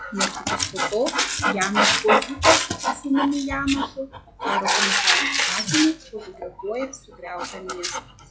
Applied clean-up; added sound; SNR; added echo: classical method log-MMSE.